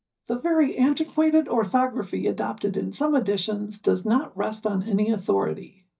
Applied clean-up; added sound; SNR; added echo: neural mask model DeepFilterNet 3.